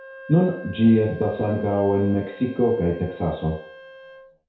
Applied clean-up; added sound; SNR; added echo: none; Wind instrument, woodwind instrument; 19 dB; reverberation time 0.6 s.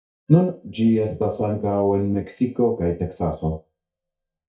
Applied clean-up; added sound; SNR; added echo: neural mask model DeepFilterNet 3.